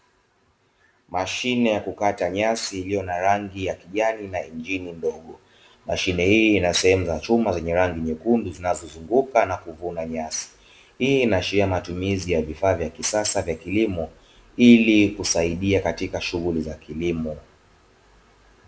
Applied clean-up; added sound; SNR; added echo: none; none; none; reverberation time 0.4 s.